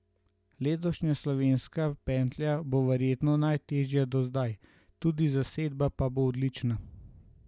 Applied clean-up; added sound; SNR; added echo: none; none; none; none.